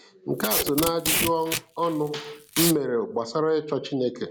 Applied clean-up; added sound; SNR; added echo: none; Packing tape, duct tape; 3 dB; none.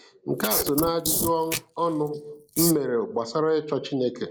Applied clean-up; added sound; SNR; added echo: neural mask model Resemble Enhance denoiser.